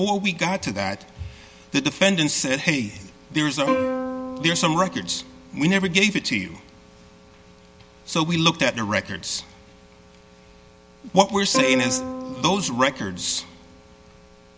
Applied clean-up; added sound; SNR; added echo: none; Plucked string instrument; 4 dB; none.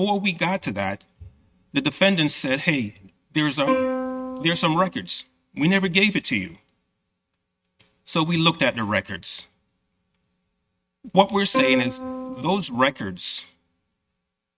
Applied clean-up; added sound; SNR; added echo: neural mask model RNNoise.